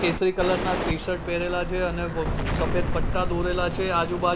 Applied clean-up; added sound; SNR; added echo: none; Fire + Explosion; 1 dB; none.